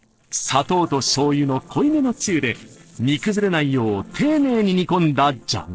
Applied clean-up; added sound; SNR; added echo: neural separator model SepFormer DNS4.